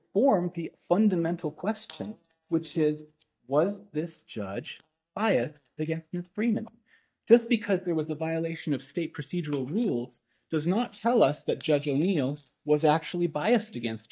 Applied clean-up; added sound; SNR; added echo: neural mask model DeepFilterNet 3.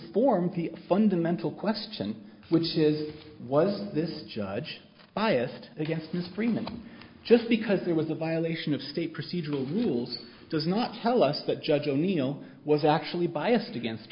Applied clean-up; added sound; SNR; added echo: none; none; none; none.